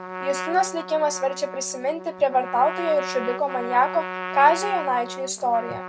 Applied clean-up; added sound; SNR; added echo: none; Trumpet; 9 dB; none.